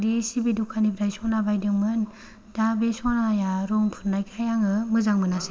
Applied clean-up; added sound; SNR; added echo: none; none; none; reverberation time 2.1 s.